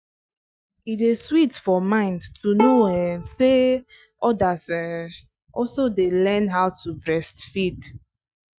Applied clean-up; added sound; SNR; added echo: neural mask model RNNoise.